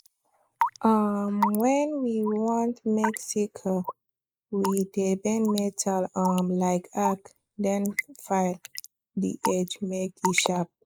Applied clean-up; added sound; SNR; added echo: neural mask model Resemble Enhance denoiser.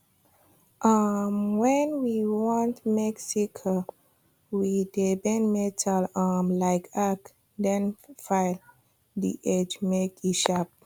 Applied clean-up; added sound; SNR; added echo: none; none; none; none.